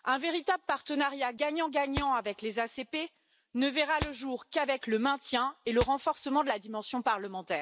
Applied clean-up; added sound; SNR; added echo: none; Rattle (instrument); 2 dB; none.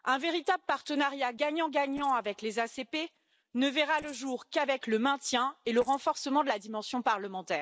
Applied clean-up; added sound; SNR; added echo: neural separator model SepFormer DNS4.